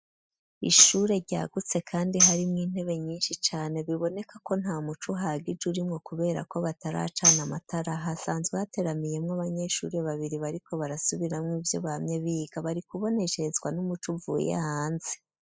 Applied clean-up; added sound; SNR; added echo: classical method spectral subtraction.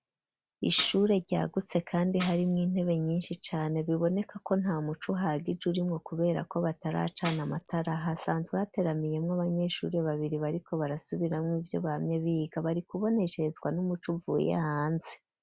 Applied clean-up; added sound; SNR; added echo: none; Tambourine; 0 dB; none.